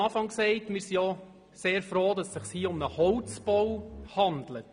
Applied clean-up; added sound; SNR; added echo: none; Bowed string instrument; 16 dB; none.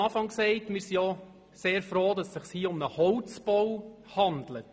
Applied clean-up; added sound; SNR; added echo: none; none; none; none.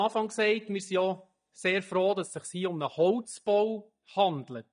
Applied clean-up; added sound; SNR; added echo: neural mask model DeepFilterNet 3.